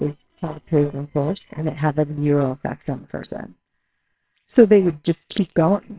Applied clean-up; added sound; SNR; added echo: neural separator model SepFormer WHAMR!.